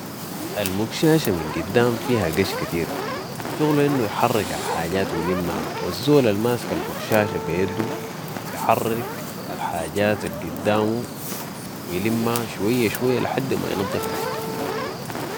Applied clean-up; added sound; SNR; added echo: none; Wind instrument, woodwind instrument + Fire; 5 dB; none.